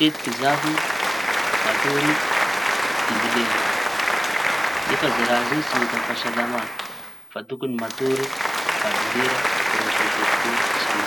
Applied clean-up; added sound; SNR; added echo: none; Applause; -5 dB; none.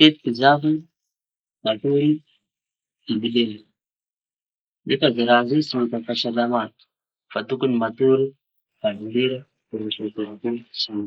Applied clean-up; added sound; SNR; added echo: neural mask model Resemble Enhance denoiser.